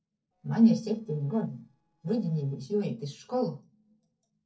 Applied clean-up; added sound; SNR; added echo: neural separator model SepFormer DNS4.